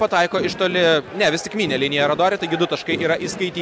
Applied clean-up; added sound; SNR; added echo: none; none; none; none.